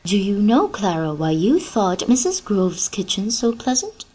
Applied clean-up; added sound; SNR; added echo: none; none; none; none.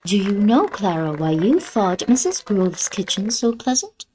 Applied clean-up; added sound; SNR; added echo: neural mask model RNNoise.